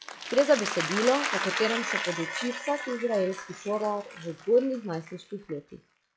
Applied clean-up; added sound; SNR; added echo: classical method log-MMSE.